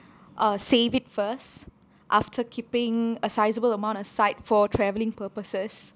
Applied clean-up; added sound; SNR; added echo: none; none; none; none.